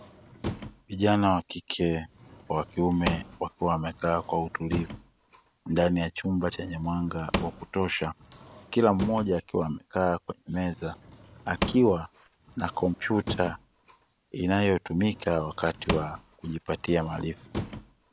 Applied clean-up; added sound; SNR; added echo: none; Drawer open or close / Wood; 11 dB; none.